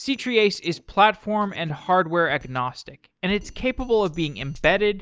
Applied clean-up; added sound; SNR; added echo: neural mask model DeepFilterNet 3.